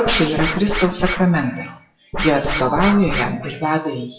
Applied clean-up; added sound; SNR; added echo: classical method WPE with log-MMSE.